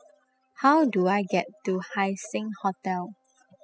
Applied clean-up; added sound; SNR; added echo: classical method spectral subtraction.